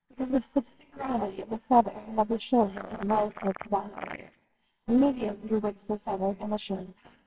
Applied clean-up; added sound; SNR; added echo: neural separator model SepFormer WHAMR!.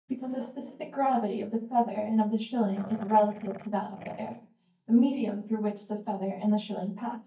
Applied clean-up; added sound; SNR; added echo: neural mask model DeepFilterNet 3.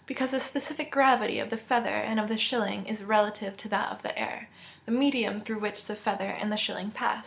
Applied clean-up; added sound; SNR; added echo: none; none; none; none.